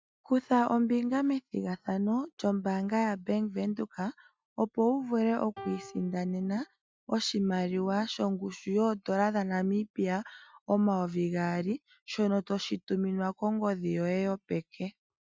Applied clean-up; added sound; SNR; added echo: neural mask model RNNoise.